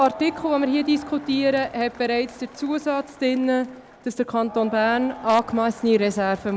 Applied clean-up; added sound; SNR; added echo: none; Crowd; 18 dB; none.